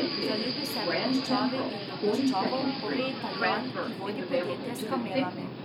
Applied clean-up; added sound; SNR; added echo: none; Subway, metro, underground; -5 dB; none.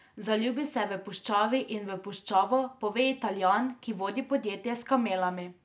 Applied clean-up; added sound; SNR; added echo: none; none; none; none.